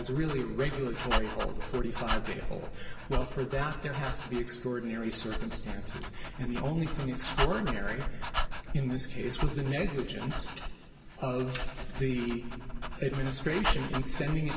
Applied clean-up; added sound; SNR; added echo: none; Dog; 0 dB; reverberation time 2.8 s.